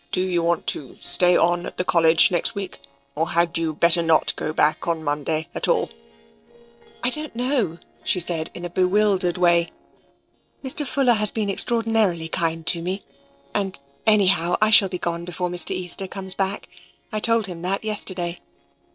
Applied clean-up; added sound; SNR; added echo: neural separator model SepFormer DNS4.